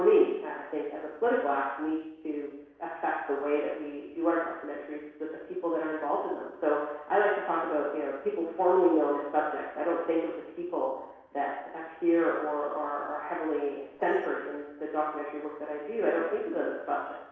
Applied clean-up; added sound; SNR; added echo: neural separator model SepFormer DNS4.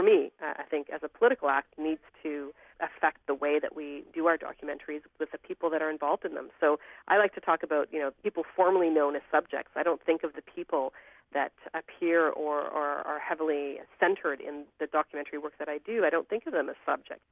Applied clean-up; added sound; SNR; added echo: none; none; none; none.